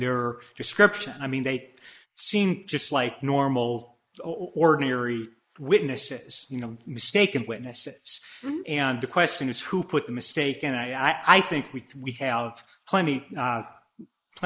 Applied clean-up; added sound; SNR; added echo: neural mask model Resemble Enhance denoiser.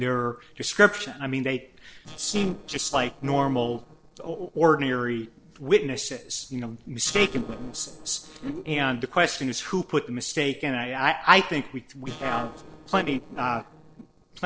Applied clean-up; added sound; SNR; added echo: neural separator model SepFormer DNS4.